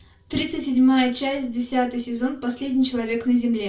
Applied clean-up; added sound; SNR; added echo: none; none; none; reverberation time 0.3 s.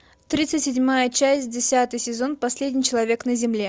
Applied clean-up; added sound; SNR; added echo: none; none; none; none.